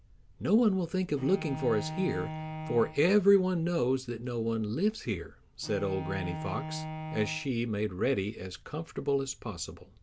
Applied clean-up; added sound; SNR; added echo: none; Bowed string instrument; 12 dB; none.